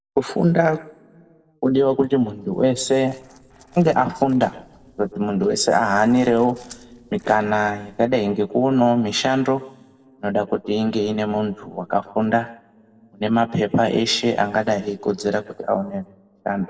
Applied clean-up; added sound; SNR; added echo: neural separator model SepFormer DNS4.